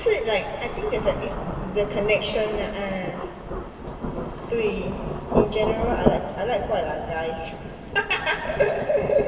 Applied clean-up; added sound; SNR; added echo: none; Rain / Thunderstorm; 3 dB; reverberation time 2.3 s.